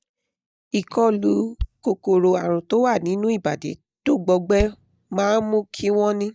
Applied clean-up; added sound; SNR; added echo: neural mask model DeepFilterNet 3.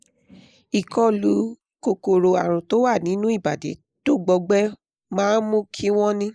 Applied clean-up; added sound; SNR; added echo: neural mask model Resemble Enhance denoiser.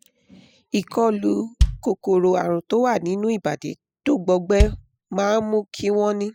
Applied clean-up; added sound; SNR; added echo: classical method spectral subtraction.